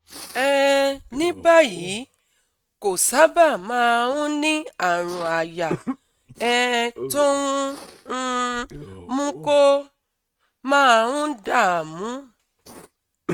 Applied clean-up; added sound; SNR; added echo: neural mask model RNNoise.